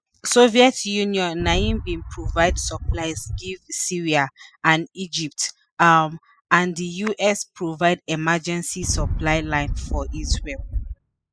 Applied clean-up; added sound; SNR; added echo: classical method spectral subtraction.